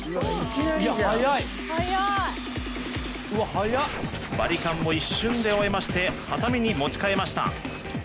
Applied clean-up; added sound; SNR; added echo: none; Scratching (performance technique); 10 dB; none.